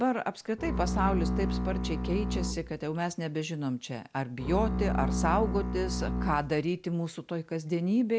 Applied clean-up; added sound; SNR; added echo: none; Bowed string instrument; 1 dB; none.